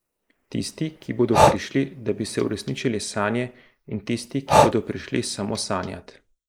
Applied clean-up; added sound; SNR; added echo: neural mask model Resemble Enhance denoiser.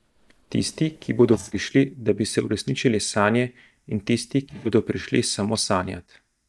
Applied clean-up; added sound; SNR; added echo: neural mask model DeepFilterNet 3.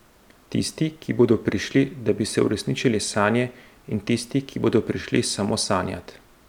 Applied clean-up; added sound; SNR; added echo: none; none; none; none.